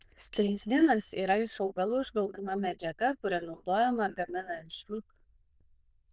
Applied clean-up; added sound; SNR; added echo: neural diffusion model UNIVERSE++.